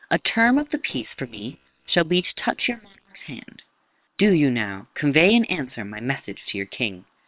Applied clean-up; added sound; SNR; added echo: neural separator model SepFormer WHAM!.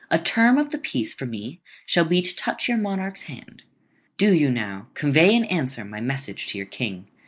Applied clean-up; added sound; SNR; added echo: neural mask model Resemble Enhance denoiser.